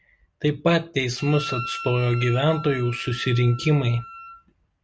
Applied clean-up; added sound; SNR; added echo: none; Wind instrument, woodwind instrument; 13 dB; none.